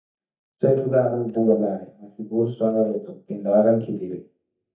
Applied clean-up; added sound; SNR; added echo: neural mask model DeepFilterNet 3.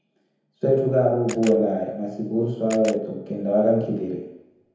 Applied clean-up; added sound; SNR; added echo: none; Camera; 20 dB; reverberation time 1.0 s.